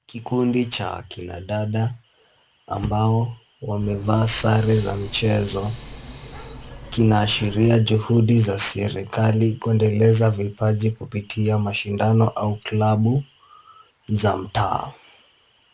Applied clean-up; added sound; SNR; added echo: none; Hiss; 12 dB; none.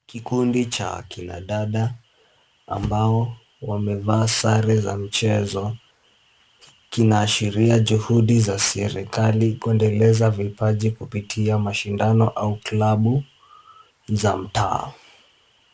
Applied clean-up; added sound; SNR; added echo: none; none; none; none.